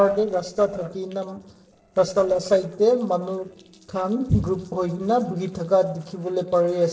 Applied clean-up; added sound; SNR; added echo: neural separator model SepFormer DNS4.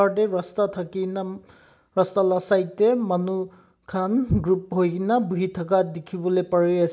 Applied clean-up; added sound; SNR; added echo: none; none; none; none.